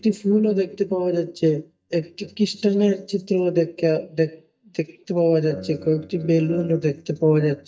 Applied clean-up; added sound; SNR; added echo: neural mask model DeepFilterNet 3.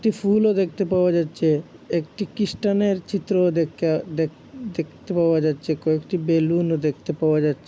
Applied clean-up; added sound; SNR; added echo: none; none; none; none.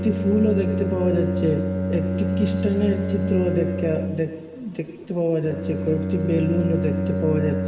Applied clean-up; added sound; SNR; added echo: none; Bowed string instrument; 1 dB; reverberation time 2.1 s.